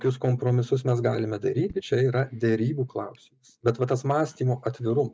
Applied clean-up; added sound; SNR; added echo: neural mask model DeepFilterNet 3.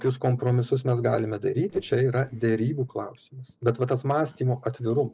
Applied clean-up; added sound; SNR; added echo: neural separator model SepFormer DNS4.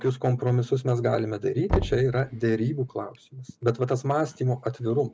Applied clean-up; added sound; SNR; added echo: none; Knock; 8 dB; none.